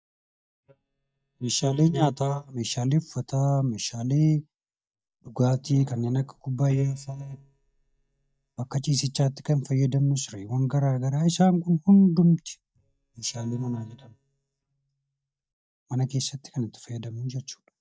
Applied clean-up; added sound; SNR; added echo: neural mask model DeepFilterNet 3.